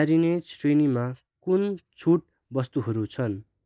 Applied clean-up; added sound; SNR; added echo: neural mask model Resemble Enhance denoiser.